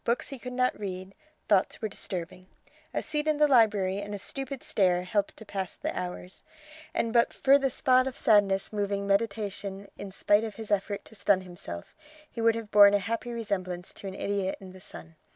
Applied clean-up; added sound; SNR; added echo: none; none; none; none.